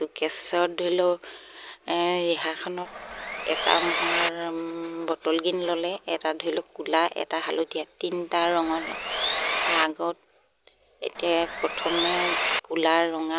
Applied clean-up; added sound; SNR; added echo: none; Sawing; -2 dB; none.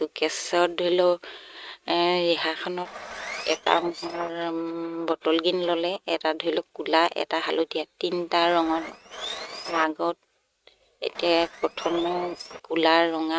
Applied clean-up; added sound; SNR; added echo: neural mask model RNNoise.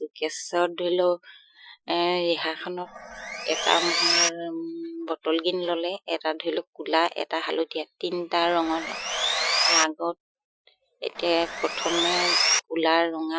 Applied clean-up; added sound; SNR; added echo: classical method Wiener filter.